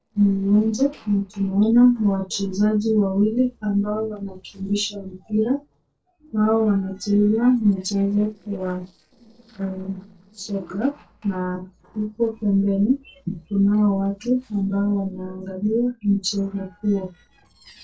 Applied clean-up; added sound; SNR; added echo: neural separator model SepFormer DNS4.